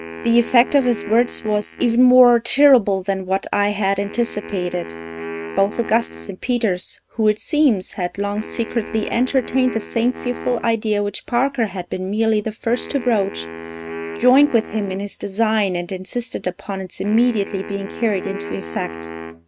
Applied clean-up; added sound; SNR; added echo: neural mask model RNNoise.